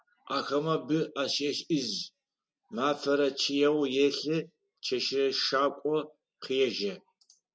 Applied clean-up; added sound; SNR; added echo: none; none; none; none.